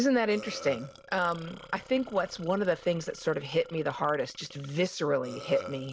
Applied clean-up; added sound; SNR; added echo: none; Burping, eructation; 17 dB; none.